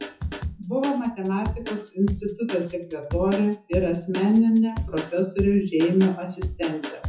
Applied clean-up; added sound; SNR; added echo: classical method WPE with log-MMSE.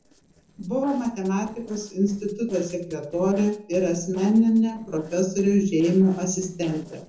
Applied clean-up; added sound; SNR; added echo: neural separator model SepFormer DNS4.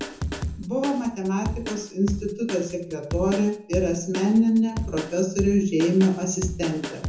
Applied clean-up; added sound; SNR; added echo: none; Drum kit; 9 dB; reverberation time 0.6 s.